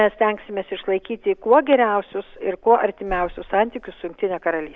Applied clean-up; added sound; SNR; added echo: none; none; none; none.